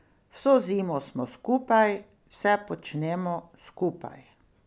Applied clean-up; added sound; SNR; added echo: none; none; none; none.